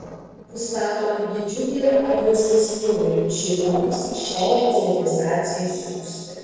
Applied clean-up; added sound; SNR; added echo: neural separator model SepFormer DNS4.